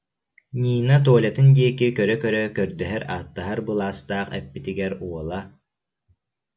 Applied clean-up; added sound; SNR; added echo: none; none; none; none.